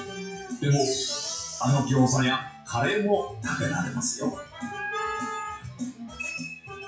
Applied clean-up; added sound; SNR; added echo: classical method WPE with log-MMSE.